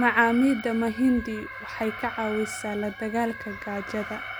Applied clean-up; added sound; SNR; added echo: none; Alarm; 12 dB; none.